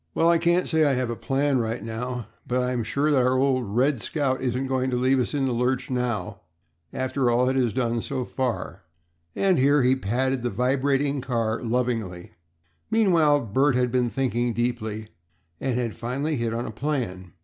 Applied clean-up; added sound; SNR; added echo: none; none; none; none.